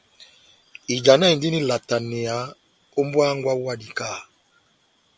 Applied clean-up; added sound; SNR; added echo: none; none; none; none.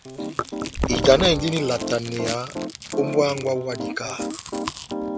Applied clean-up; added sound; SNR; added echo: none; Piano + Chewing, mastication; 5 dB; none.